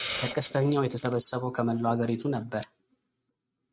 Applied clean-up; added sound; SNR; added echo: neural mask model RNNoise.